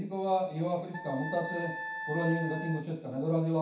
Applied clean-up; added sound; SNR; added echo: none; Wind instrument, woodwind instrument; 8 dB; reverberation time 0.7 s.